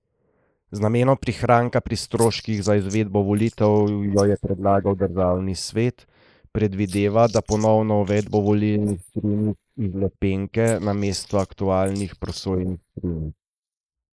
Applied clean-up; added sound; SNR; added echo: neural mask model Resemble Enhance denoiser.